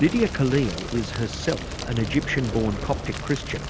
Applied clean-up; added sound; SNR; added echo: none; Fire; 7 dB; none.